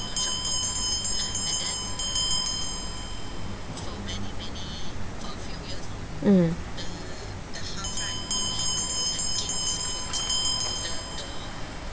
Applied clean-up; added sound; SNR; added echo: none; Bell; 1 dB; none.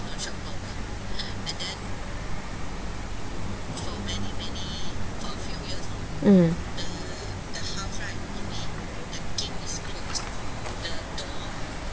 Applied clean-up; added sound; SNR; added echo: none; none; none; none.